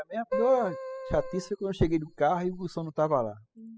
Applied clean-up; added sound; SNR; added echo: classical method spectral subtraction.